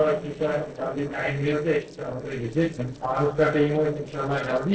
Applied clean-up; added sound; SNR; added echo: neural separator model SepFormer DNS4.